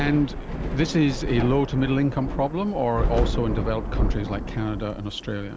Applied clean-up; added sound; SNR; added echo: none; Thunder / Rain; 3 dB; none.